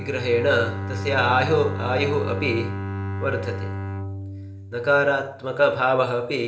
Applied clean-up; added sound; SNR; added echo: none; Bowed string instrument; 7 dB; reverberation time 1.2 s.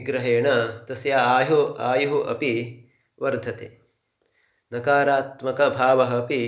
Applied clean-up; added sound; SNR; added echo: none; none; none; none.